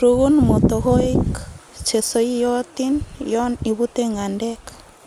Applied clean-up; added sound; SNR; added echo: none; none; none; none.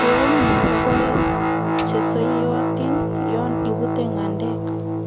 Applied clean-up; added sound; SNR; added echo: none; Bicycle bell + Guitar; -4 dB; none.